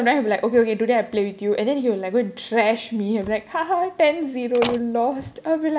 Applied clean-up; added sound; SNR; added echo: none; Slam; 10 dB; none.